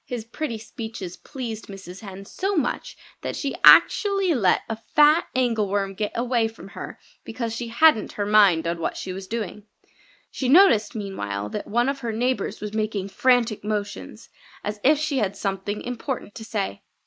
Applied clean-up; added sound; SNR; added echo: neural mask model Resemble Enhance denoiser.